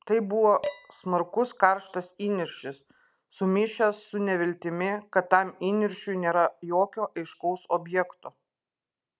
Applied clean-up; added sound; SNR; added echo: none; Dishes, pots, and pans; 15 dB; none.